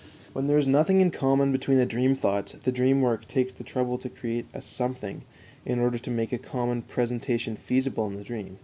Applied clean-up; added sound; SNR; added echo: none; none; none; none.